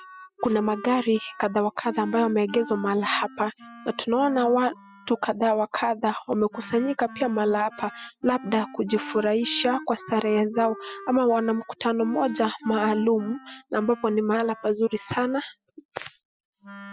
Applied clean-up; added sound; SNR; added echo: classical method spectral subtraction.